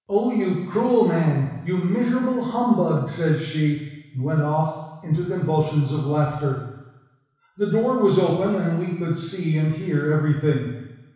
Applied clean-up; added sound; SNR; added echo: none; none; none; reverberation time 1.1 s.